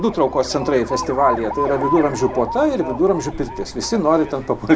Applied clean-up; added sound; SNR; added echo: none; Alarm; 9 dB; none.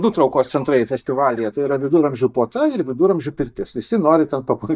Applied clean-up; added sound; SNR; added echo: neural mask model DeepFilterNet 3.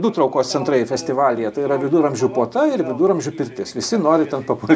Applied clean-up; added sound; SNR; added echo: none; none; none; none.